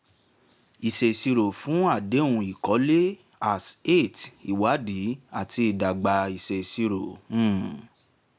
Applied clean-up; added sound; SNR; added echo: none; none; none; none.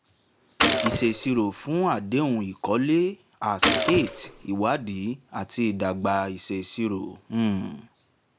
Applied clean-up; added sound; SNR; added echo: none; Gunshot, gunfire; 0 dB; none.